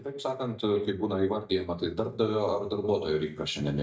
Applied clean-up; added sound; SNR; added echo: neural mask model DeepFilterNet 3.